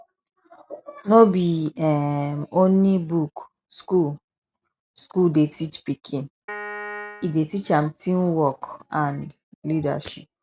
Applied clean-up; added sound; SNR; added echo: none; Piano; 11 dB; none.